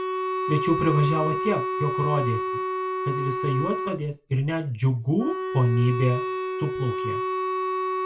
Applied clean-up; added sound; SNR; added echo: none; Wind instrument, woodwind instrument; 2 dB; reverberation time 0.2 s.